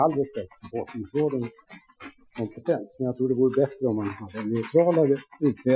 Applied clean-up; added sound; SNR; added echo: classical method Wiener filter.